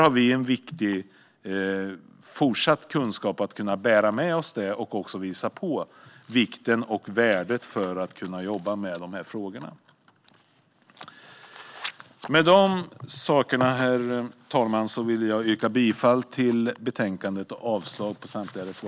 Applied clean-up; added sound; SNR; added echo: none; none; none; none.